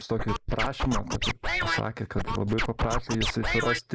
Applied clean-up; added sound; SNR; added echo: neural mask model Resemble Enhance denoiser.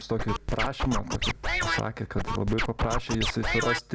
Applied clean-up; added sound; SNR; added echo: none; Scratching (performance technique); -2 dB; none.